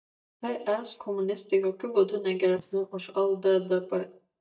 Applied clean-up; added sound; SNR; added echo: neural mask model DeepFilterNet 3.